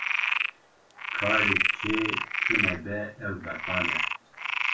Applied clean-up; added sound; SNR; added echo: none; Frog; -5 dB; reverberation time 0.3 s.